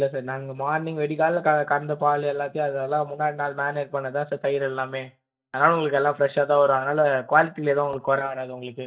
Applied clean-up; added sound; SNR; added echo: neural mask model DeepFilterNet 3.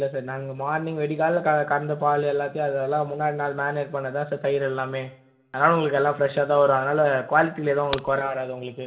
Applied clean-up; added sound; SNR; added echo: none; Crack; 11 dB; reverberation time 0.6 s.